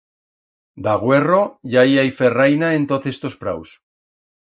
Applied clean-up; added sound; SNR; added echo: neural mask model Resemble Enhance denoiser.